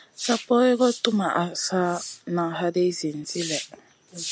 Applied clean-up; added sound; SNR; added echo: none; none; none; none.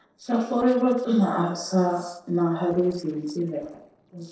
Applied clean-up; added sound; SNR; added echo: neural separator model SepFormer DNS4.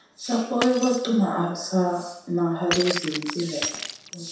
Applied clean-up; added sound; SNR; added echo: none; Shatter; 9 dB; reverberation time 0.7 s.